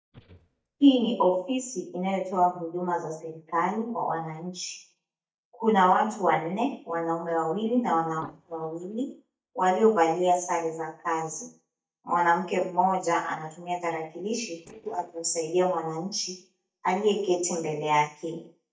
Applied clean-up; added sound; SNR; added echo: neural mask model DeepFilterNet 3.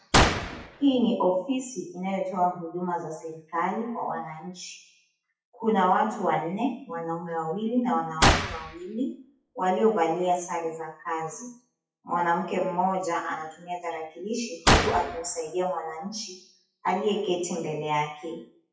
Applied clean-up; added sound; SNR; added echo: classical method WPE with log-MMSE.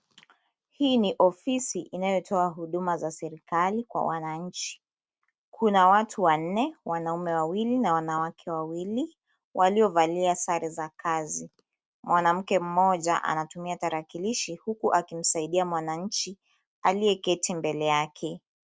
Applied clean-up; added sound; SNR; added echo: none; none; none; none.